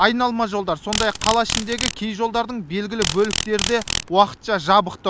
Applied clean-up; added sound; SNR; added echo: none; Insect; 7 dB; none.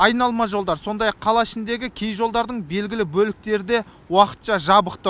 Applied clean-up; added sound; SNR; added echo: none; none; none; none.